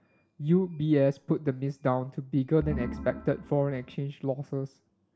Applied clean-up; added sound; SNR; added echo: none; Organ; 9 dB; none.